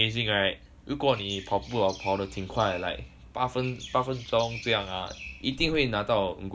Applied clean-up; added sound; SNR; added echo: none; Growling + Chirp, tweet; 17 dB; none.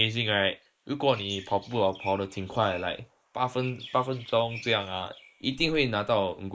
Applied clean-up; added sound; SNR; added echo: neural mask model Resemble Enhance denoiser.